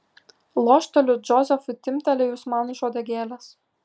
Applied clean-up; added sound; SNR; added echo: none; none; none; none.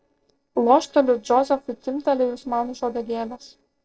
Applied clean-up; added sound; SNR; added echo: neural separator model SepFormer DNS4.